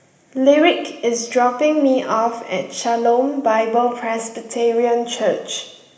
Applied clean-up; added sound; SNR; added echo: none; none; none; reverberation time 1.0 s.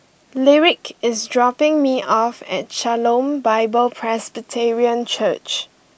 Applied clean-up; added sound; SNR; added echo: none; none; none; none.